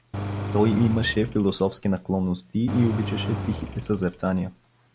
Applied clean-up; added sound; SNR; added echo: none; Engine; 8 dB; none.